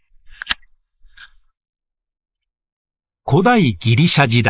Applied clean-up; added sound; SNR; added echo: neural mask model Resemble Enhance denoiser.